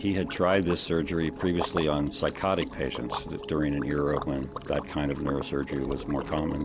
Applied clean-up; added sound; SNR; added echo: none; Liquid; 13 dB; none.